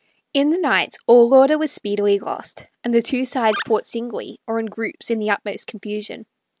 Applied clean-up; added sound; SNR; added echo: none; Animal; 13 dB; none.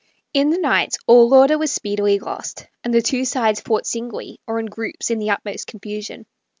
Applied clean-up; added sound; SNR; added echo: none; none; none; none.